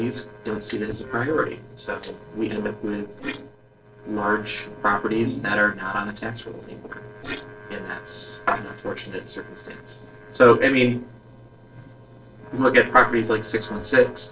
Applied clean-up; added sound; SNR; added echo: neural separator model SepFormer DNS4.